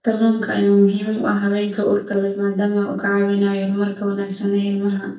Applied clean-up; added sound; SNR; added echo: neural mask model DeepFilterNet 3.